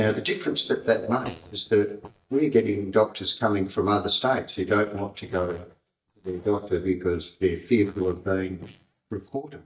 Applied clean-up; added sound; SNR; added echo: neural mask model DeepFilterNet 3.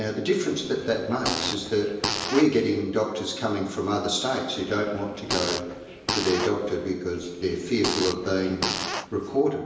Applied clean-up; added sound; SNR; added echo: none; Fart; 6 dB; reverberation time 1.0 s.